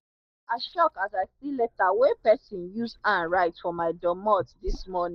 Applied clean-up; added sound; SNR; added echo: neural mask model DeepFilterNet 3.